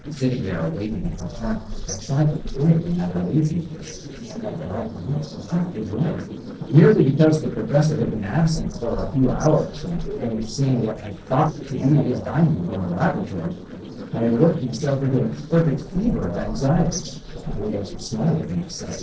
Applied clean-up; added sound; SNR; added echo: neural separator model SepFormer DNS4.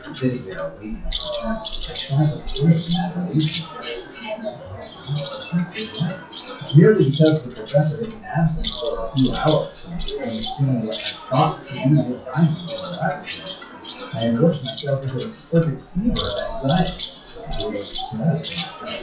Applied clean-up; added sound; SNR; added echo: classical method WPE with log-MMSE.